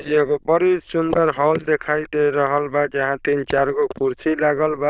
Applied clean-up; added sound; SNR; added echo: neural diffusion model UNIVERSE++.